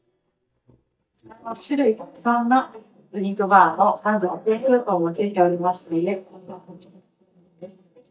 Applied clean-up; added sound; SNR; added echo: neural mask model DeepFilterNet 3.